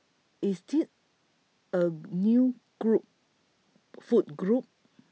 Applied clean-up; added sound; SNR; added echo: none; none; none; none.